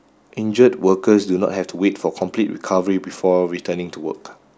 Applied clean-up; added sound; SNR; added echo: none; none; none; none.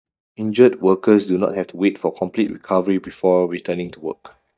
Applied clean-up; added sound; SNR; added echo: neural mask model DeepFilterNet 3.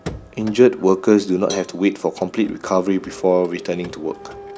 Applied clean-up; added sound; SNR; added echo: none; Printer + Cowbell; 17 dB; none.